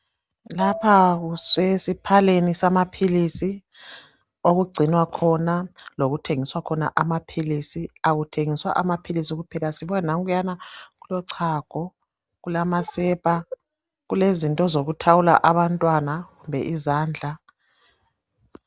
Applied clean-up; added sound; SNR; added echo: none; Marimba, xylophone; 15 dB; none.